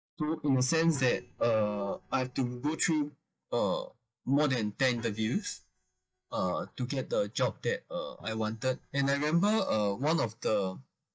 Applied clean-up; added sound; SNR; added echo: neural mask model DeepFilterNet 3.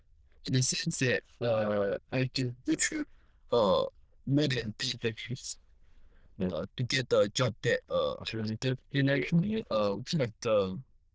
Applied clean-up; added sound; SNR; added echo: neural diffusion model UNIVERSE++.